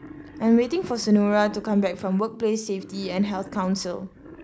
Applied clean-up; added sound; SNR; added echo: none; Wild animals; 20 dB; none.